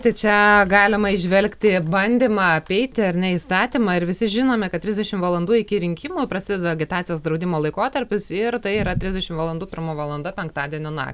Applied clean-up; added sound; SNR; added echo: none; none; none; none.